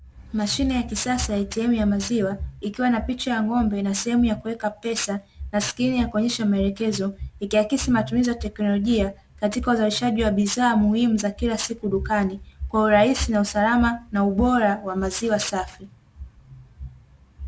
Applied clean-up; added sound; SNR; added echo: none; none; none; none.